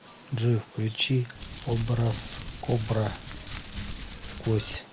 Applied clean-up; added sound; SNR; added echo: none; Crumpling, crinkling; 8 dB; none.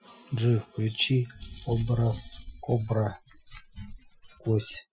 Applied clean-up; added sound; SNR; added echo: classical method Wiener filter.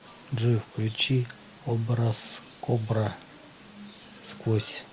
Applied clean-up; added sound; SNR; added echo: none; none; none; none.